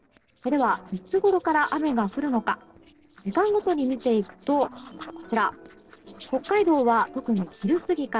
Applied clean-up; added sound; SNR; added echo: neural separator model SepFormer DNS4.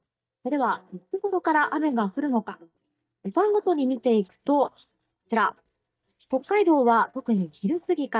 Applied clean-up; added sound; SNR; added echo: neural mask model DeepFilterNet 3.